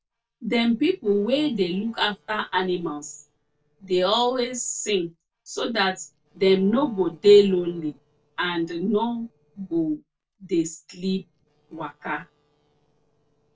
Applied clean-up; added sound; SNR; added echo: neural separator model SepFormer DNS4.